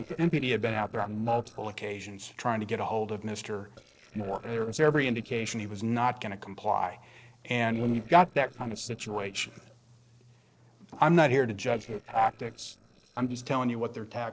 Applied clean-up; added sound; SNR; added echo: neural separator model SepFormer DNS4.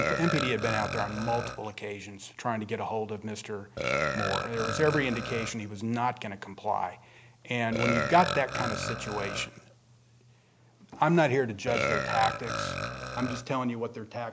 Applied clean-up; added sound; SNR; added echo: none; Burping, eructation; 4 dB; none.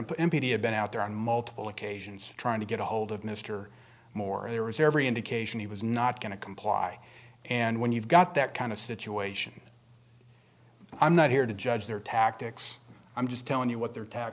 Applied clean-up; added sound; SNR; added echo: none; none; none; none.